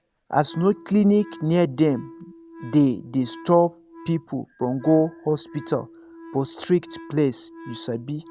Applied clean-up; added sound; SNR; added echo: none; Wind instrument, woodwind instrument; 20 dB; none.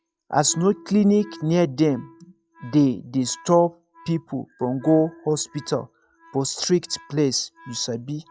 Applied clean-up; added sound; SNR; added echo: classical method log-MMSE.